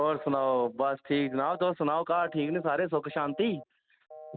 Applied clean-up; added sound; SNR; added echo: none; Telephone; 19 dB; none.